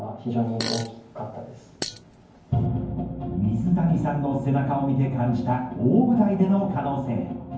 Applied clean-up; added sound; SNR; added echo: none; Fart; 13 dB; reverberation time 0.9 s.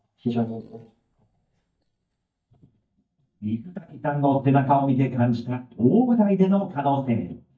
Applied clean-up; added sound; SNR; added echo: neural mask model DeepFilterNet 3.